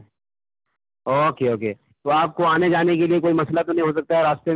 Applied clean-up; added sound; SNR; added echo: none; none; none; none.